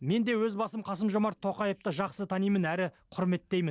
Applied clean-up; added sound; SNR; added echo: none; none; none; none.